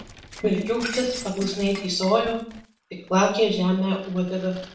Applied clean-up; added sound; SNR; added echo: none; Shatter; 16 dB; reverberation time 0.5 s.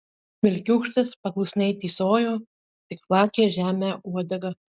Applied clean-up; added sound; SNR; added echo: none; none; none; none.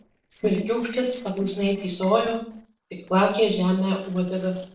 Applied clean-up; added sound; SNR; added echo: neural separator model SepFormer DNS4.